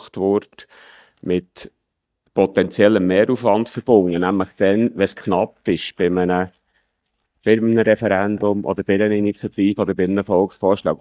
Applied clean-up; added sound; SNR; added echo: neural mask model DeepFilterNet 3.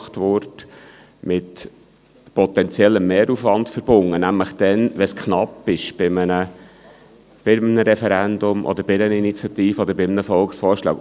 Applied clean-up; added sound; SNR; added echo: none; none; none; none.